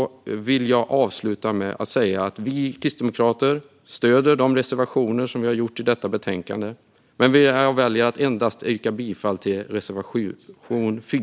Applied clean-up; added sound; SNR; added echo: none; none; none; none.